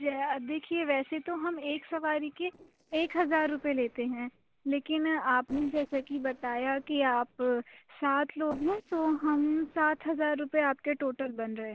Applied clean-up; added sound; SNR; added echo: neural separator model SepFormer DNS4.